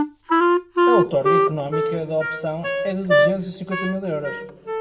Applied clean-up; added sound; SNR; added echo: none; Wind instrument, woodwind instrument; -5 dB; reverberation time 1.4 s.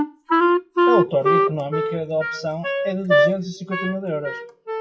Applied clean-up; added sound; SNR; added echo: classical method WPE with log-MMSE.